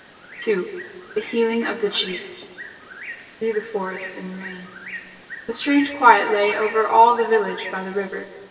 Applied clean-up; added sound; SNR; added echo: none; Bird; 17 dB; reverberation time 1.9 s.